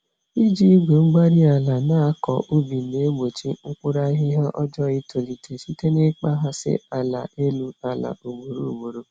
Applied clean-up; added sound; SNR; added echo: none; none; none; none.